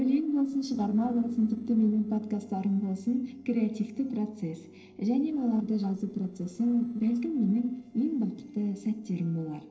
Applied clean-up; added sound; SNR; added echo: neural separator model SepFormer DNS4.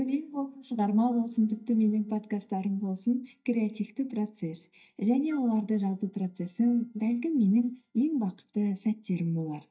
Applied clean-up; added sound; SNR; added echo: neural mask model DeepFilterNet 3.